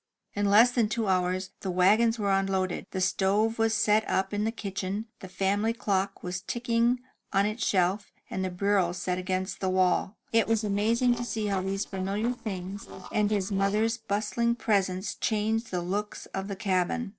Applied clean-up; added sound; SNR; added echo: neural separator model SepFormer DNS4.